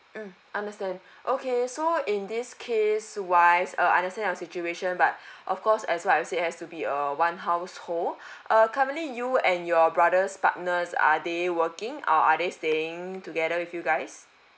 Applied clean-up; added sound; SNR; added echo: none; none; none; none.